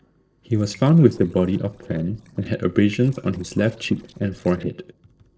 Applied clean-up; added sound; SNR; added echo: neural separator model SepFormer DNS4.